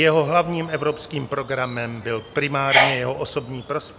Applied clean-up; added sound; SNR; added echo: none; Sneeze; 4 dB; none.